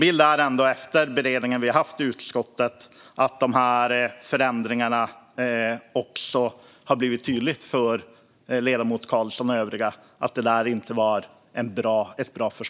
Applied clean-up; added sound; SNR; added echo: none; none; none; none.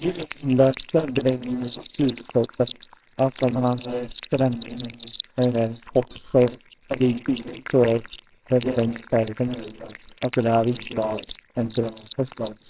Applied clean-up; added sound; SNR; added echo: neural separator model SepFormer WHAMR!.